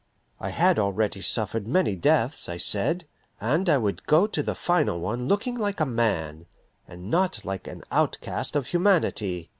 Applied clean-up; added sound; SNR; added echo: none; none; none; none.